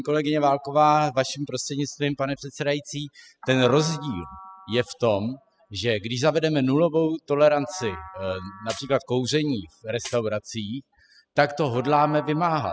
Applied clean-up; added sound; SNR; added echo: classical method spectral subtraction.